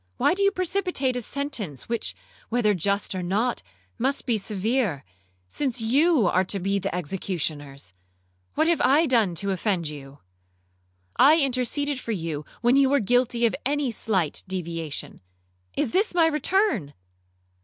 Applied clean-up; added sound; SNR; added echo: none; none; none; none.